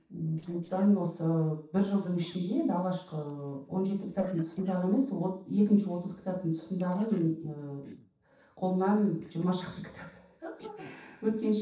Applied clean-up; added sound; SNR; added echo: neural separator model SepFormer DNS4.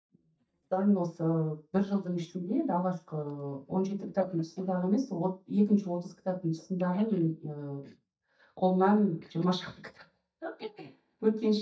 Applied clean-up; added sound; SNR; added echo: neural mask model DeepFilterNet 3.